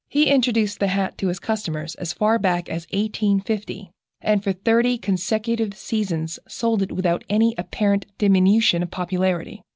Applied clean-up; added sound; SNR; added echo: none; none; none; none.